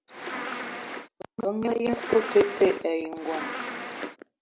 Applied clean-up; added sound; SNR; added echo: none; Insect; 7 dB; none.